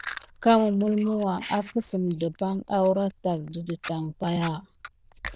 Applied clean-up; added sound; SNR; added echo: neural diffusion model UNIVERSE++.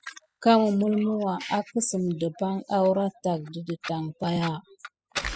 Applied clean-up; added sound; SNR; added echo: classical method spectral subtraction.